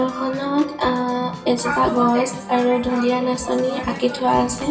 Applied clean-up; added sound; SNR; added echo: none; Organ; 17 dB; reverberation time 1.0 s.